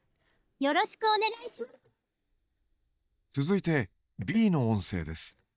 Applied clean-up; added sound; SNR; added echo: neural mask model DeepFilterNet 3.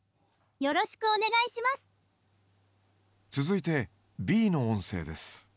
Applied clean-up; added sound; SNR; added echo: none; none; none; none.